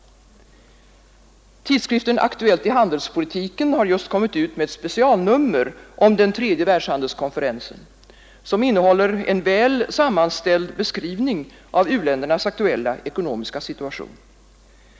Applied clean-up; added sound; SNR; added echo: none; none; none; none.